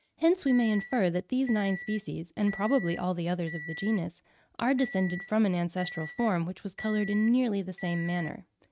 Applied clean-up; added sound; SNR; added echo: neural mask model RNNoise.